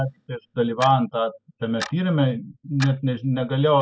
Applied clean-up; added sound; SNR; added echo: classical method spectral subtraction.